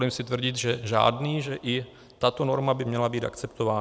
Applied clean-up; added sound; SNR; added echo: none; none; none; none.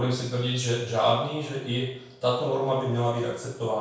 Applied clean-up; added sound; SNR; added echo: none; none; none; reverberation time 0.6 s.